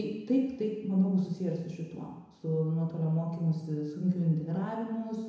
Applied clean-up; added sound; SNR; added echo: none; none; none; reverberation time 1.0 s.